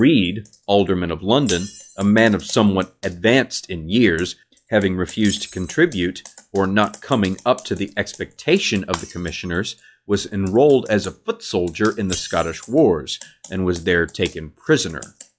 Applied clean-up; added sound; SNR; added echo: classical method log-MMSE.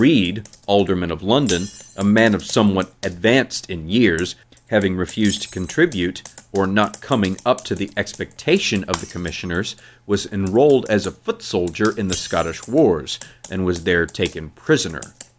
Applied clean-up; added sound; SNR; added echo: none; Computer keyboard + Shatter; 20 dB; none.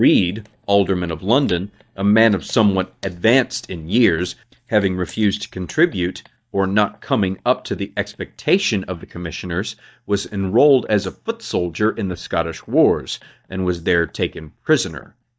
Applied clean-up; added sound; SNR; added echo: neural mask model DeepFilterNet 3.